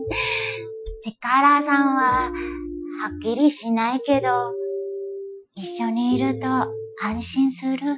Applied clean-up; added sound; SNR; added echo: classical method Wiener filter.